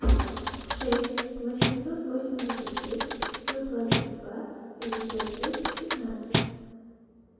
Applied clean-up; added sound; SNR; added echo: none; Thump, thud; -1 dB; reverberation time 2.2 s.